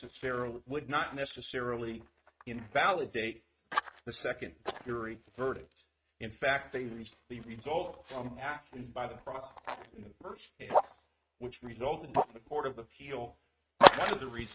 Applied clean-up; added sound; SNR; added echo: neural mask model RNNoise.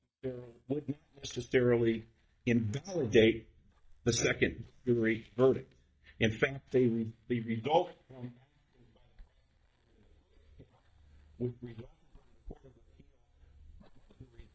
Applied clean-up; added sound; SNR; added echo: neural mask model DeepFilterNet 3.